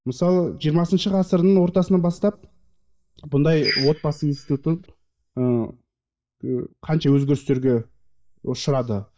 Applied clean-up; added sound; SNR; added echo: neural mask model DeepFilterNet 3.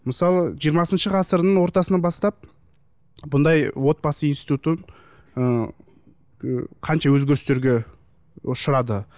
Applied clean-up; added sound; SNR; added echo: none; none; none; none.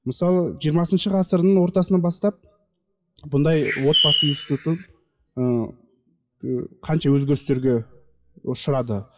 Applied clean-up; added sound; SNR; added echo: classical method WPE with log-MMSE.